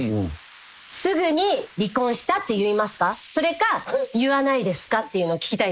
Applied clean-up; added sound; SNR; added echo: neural mask model Resemble Enhance denoiser.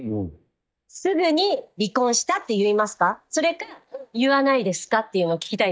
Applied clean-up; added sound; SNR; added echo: neural mask model DeepFilterNet 3.